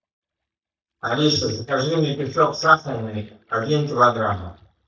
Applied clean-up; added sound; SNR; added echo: neural mask model DeepFilterNet 3.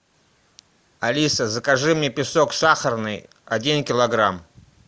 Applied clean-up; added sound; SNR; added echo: none; none; none; none.